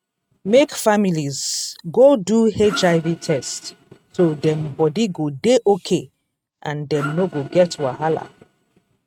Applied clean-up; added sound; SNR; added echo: neural mask model RNNoise.